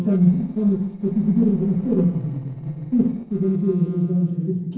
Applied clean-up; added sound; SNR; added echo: neural separator model SepFormer DNS4.